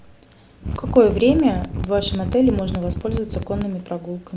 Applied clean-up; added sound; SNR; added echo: none; Mechanisms; 6 dB; none.